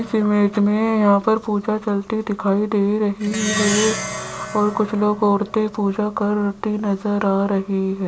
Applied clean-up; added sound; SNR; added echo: none; Plucked string instrument; 12 dB; none.